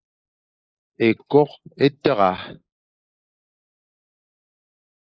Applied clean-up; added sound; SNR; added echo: neural mask model Resemble Enhance denoiser.